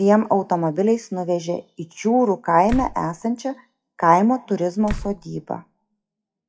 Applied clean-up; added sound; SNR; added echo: classical method WPE with log-MMSE.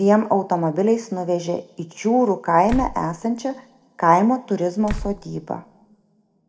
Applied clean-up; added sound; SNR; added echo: none; Slam; 12 dB; reverberation time 1.0 s.